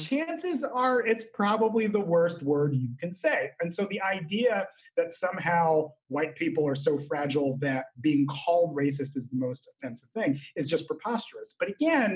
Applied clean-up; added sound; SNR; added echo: none; none; none; none.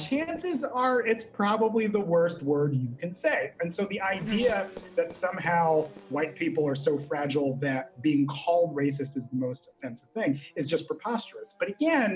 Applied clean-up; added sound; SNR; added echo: none; Race car, auto racing / Accelerating, revving, vroom; 20 dB; none.